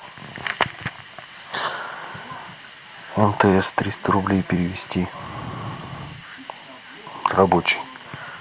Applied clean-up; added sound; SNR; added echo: none; none; none; none.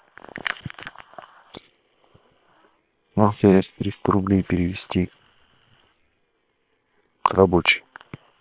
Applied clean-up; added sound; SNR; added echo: neural separator model SepFormer WHAM!.